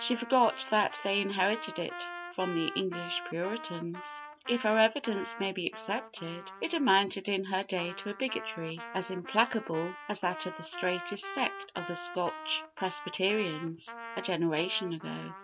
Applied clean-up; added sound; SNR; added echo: none; Trumpet; 12 dB; none.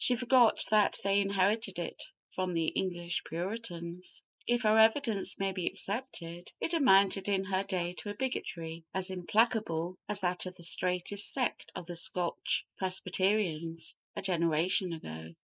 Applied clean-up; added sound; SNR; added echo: neural mask model Resemble Enhance denoiser.